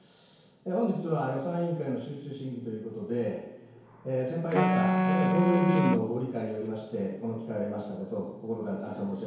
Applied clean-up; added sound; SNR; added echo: none; Wind instrument, woodwind instrument; -4 dB; reverberation time 1.0 s.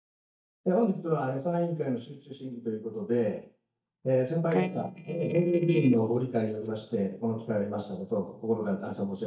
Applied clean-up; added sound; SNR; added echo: neural mask model DeepFilterNet 3.